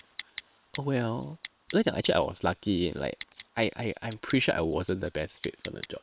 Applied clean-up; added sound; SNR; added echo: neural separator model SepFormer WHAM!.